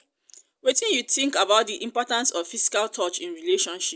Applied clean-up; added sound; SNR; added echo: none; none; none; none.